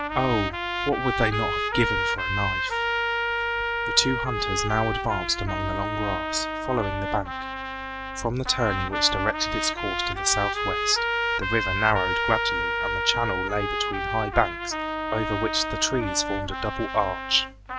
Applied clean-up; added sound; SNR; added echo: none; Trumpet; 0 dB; none.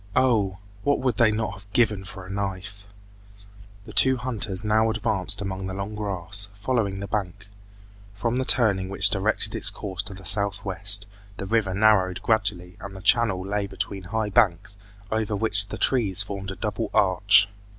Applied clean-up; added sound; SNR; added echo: none; none; none; none.